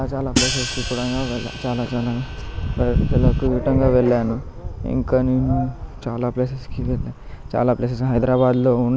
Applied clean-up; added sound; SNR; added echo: none; Hi-hat; 9 dB; none.